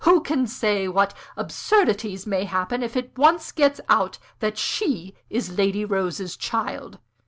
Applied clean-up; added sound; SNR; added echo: none; none; none; none.